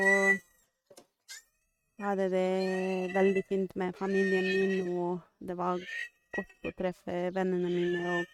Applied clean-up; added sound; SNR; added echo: neural mask model RNNoise.